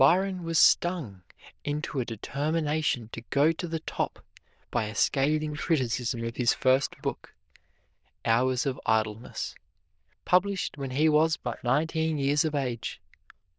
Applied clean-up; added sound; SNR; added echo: neural diffusion model UNIVERSE++.